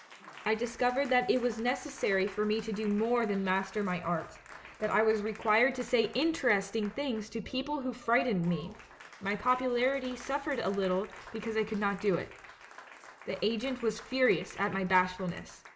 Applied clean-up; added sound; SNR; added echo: none; Applause; 19 dB; none.